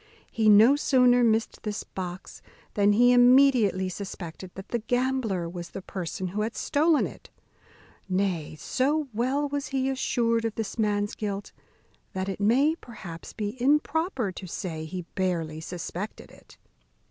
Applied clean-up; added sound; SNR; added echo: none; none; none; none.